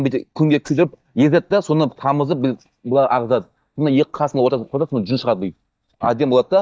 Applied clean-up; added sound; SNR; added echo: neural mask model DeepFilterNet 3.